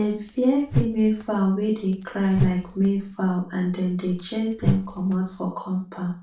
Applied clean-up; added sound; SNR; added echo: none; Whoosh, swoosh, swish; 6 dB; reverberation time 0.3 s.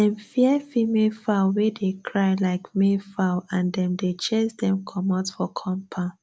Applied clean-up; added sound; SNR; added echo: none; none; none; none.